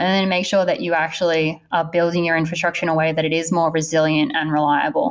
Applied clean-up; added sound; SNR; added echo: none; none; none; none.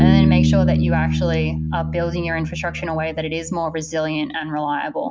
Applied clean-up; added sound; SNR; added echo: none; Bass guitar; -3 dB; none.